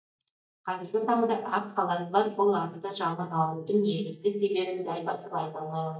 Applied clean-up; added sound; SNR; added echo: neural mask model DeepFilterNet 3.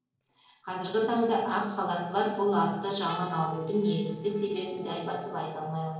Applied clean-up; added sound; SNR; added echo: neural separator model SepFormer DNS4.